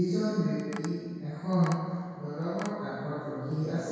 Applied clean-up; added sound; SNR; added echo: none; Tap; 19 dB; reverberation time 2.0 s.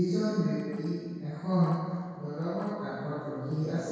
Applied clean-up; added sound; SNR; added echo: neural separator model SepFormer DNS4.